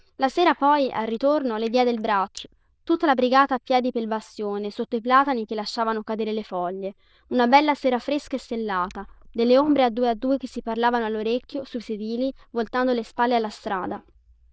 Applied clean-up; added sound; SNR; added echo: neural diffusion model UNIVERSE++.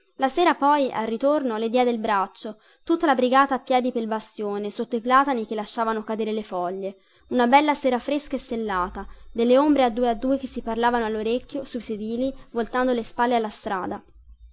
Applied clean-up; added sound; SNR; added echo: none; none; none; none.